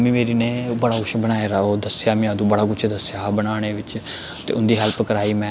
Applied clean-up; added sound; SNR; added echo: none; none; none; none.